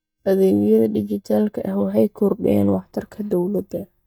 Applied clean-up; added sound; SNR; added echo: neural mask model DeepFilterNet 3.